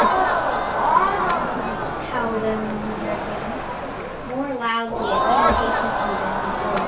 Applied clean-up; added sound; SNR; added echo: none; Crowd; -2 dB; reverberation time 0.2 s.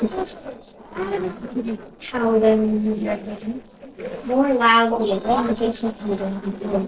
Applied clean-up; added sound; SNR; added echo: neural separator model SepFormer DNS4.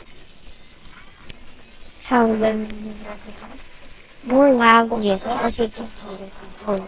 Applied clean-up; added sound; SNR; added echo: neural separator model SepFormer WHAMR!.